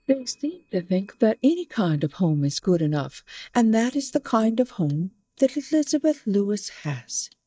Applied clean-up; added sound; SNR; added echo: neural mask model DeepFilterNet 3.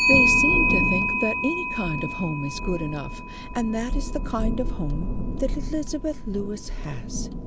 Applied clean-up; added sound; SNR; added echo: none; Clock + Thunder; -4 dB; none.